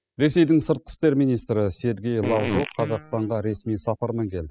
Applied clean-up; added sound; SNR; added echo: classical method spectral subtraction.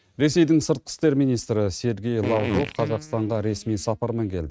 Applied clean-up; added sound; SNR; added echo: neural mask model RNNoise.